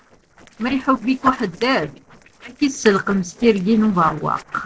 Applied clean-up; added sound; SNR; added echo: neural separator model SepFormer DNS4.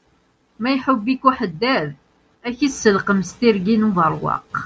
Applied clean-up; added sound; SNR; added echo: none; none; none; none.